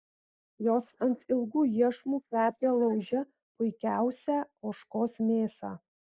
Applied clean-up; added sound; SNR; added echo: neural mask model Resemble Enhance denoiser.